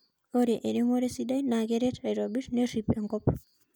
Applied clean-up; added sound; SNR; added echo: none; none; none; none.